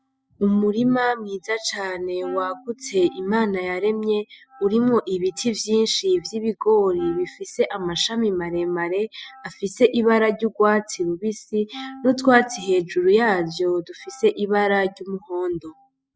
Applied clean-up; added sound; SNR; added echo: classical method spectral subtraction.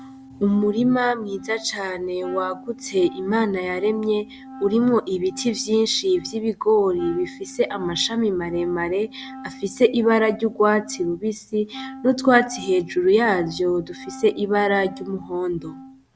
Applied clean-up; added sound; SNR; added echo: none; Wind instrument, woodwind instrument; 18 dB; none.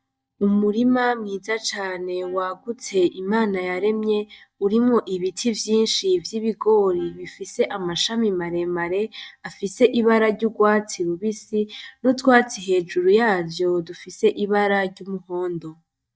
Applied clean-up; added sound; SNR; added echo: neural mask model DeepFilterNet 3.